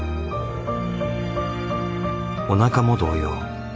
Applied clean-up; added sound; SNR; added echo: none; none; none; none.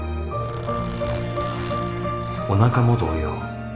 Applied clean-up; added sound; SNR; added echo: none; Zipper (clothing); 14 dB; reverberation time 0.6 s.